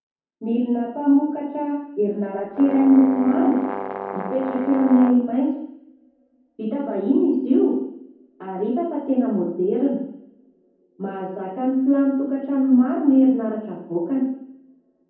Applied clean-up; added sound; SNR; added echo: none; Brass instrument; 9 dB; reverberation time 0.9 s.